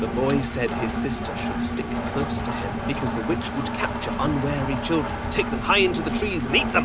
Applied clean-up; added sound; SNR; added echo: none; Engine; 2 dB; none.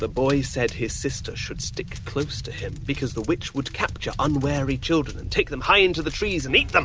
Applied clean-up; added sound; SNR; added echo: none; none; none; none.